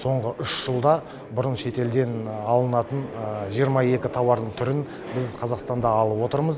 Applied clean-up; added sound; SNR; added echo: none; none; none; none.